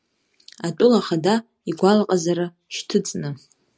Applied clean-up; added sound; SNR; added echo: none; none; none; none.